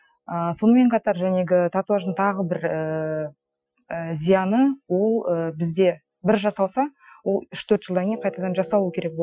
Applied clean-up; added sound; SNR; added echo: classical method Wiener filter.